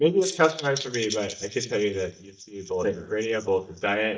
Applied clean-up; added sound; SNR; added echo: neural mask model DeepFilterNet 3.